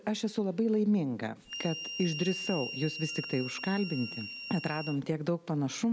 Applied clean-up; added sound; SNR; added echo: none; Harmonica; 9 dB; none.